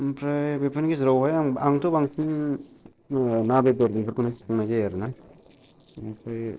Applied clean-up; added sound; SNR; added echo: neural separator model SepFormer DNS4.